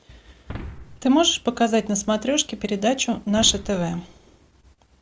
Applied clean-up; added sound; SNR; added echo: none; Boom; 16 dB; none.